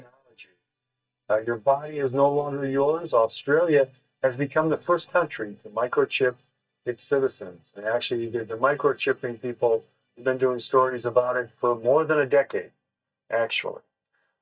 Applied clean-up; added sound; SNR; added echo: neural mask model DeepFilterNet 3.